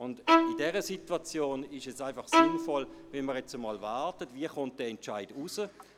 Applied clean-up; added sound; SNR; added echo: none; Bowed string instrument; -5 dB; none.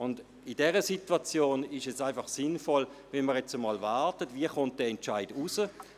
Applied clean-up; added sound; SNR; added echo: none; none; none; none.